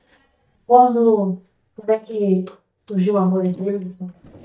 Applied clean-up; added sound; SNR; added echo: neural mask model DeepFilterNet 3.